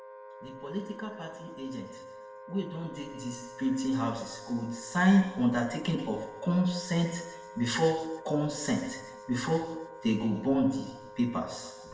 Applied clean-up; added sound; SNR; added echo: none; Wind instrument, woodwind instrument; 16 dB; reverberation time 1.0 s.